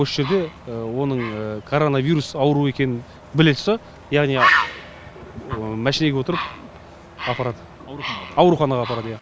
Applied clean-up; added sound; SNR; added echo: none; Bird; 7 dB; none.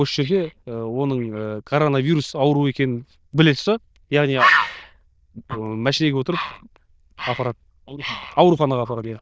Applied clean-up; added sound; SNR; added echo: neural diffusion model UNIVERSE++.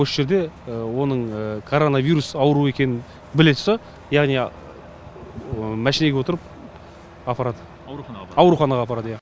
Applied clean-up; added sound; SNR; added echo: none; none; none; none.